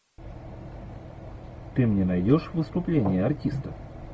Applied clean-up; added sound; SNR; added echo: none; none; none; none.